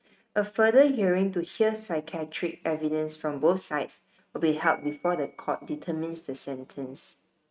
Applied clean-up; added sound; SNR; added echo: neural mask model RNNoise.